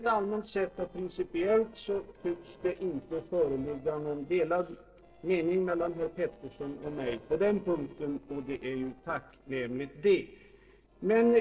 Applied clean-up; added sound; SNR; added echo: neural separator model SepFormer DNS4.